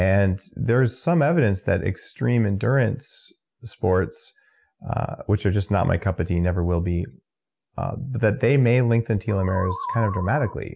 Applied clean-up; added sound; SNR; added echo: none; Musical instrument; 10 dB; none.